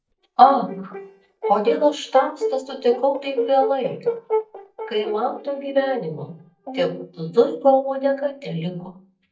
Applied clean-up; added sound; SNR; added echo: neural mask model DeepFilterNet 3.